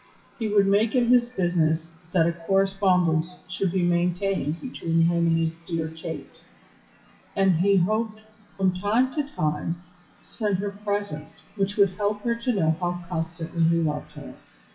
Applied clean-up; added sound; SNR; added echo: classical method WPE with log-MMSE.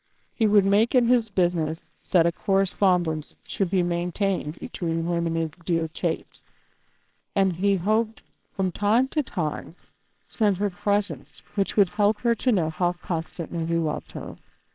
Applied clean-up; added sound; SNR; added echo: neural separator model SepFormer WHAMR!.